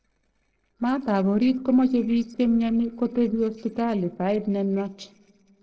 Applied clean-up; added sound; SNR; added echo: neural separator model SepFormer DNS4.